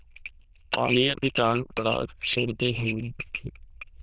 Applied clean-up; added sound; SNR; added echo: neural diffusion model UNIVERSE++.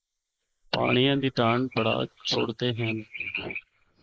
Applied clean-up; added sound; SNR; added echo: neural mask model Resemble Enhance denoiser.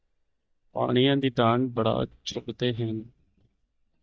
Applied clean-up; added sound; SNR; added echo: neural mask model DeepFilterNet 3.